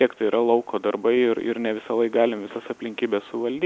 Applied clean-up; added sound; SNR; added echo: none; none; none; none.